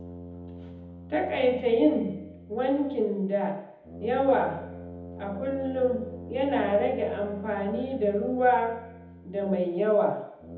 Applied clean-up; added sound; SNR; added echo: none; Brass instrument; 16 dB; reverberation time 1.0 s.